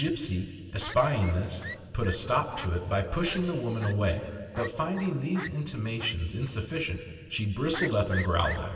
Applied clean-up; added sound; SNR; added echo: none; Fowl; 14 dB; reverberation time 2.3 s.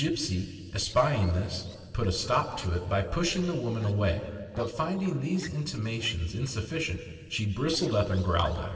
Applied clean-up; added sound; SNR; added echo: neural separator model SepFormer DNS4.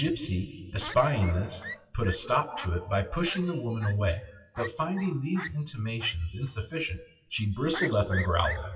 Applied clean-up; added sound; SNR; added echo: classical method WPE with log-MMSE.